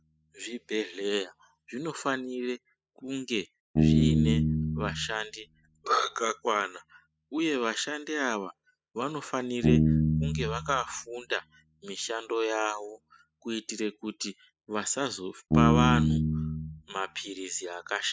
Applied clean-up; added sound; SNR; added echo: classical method spectral subtraction.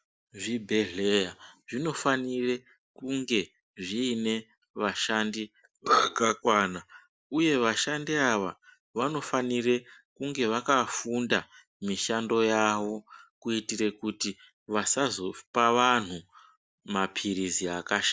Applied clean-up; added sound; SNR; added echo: none; none; none; none.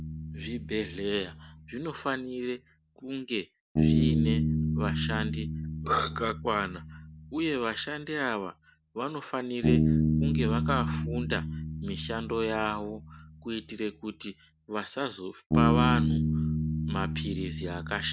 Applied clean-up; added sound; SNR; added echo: none; Bass guitar; -3 dB; none.